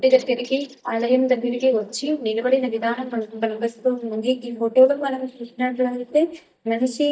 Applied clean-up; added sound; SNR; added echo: neural mask model DeepFilterNet 3.